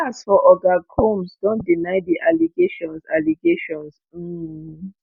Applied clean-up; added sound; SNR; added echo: none; none; none; none.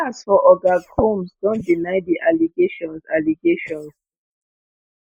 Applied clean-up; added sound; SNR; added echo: neural mask model Resemble Enhance denoiser.